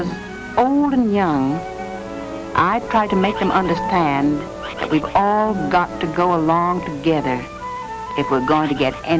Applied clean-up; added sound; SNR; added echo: none; Bird; 16 dB; none.